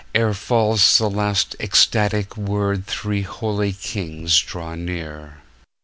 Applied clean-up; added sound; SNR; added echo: none; none; none; none.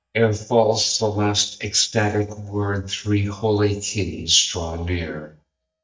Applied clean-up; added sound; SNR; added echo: neural mask model DeepFilterNet 3.